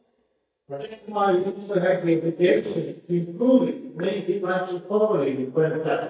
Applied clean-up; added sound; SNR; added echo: neural mask model DeepFilterNet 3.